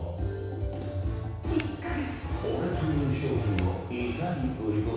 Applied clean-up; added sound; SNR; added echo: none; Finger snapping; 14 dB; reverberation time 1.1 s.